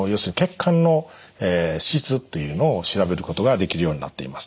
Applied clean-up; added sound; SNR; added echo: none; none; none; none.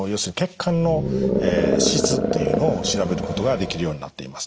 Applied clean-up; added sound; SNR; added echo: none; Animal; -1 dB; none.